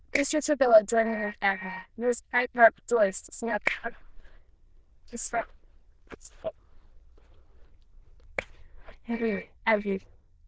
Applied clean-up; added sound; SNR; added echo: neural diffusion model UNIVERSE++.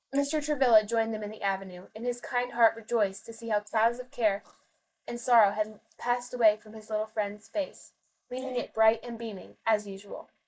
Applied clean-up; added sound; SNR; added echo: neural mask model Resemble Enhance denoiser.